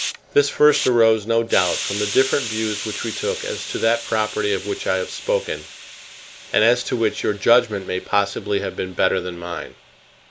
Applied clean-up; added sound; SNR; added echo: none; Hiss; 11 dB; none.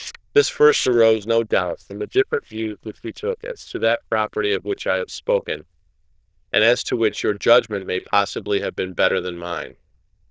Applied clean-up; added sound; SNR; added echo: neural diffusion model UNIVERSE++.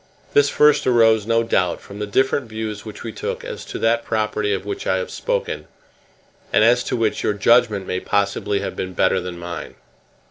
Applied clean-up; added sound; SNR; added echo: none; none; none; none.